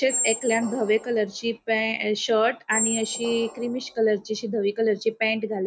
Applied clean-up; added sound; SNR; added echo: none; Squeak; 6 dB; none.